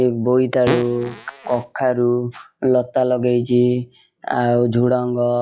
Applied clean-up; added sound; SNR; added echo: classical method log-MMSE.